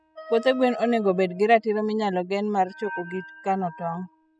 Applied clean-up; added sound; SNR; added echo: classical method spectral subtraction.